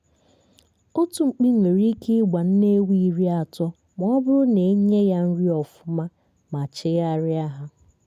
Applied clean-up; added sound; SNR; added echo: none; none; none; none.